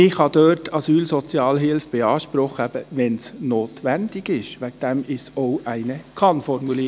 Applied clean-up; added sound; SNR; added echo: none; none; none; none.